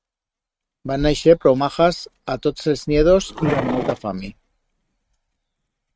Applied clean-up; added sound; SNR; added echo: neural mask model RNNoise.